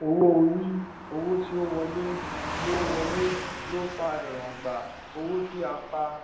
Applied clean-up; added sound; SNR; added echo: none; Car passing by / Truck; 9 dB; reverberation time 0.8 s.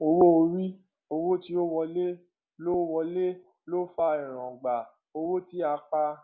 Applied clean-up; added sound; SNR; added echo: none; none; none; none.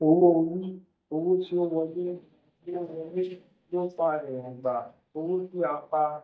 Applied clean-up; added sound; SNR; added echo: neural mask model DeepFilterNet 3.